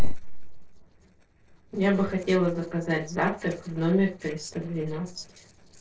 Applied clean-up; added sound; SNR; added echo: neural separator model SepFormer DNS4.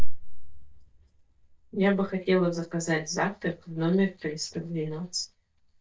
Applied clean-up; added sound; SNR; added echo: neural mask model DeepFilterNet 3.